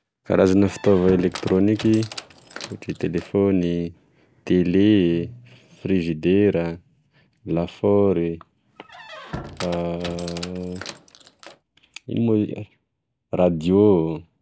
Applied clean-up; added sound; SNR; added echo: none; Squeak; 16 dB; none.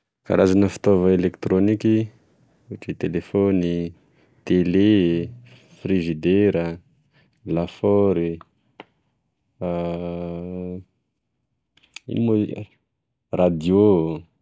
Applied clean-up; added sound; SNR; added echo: none; none; none; none.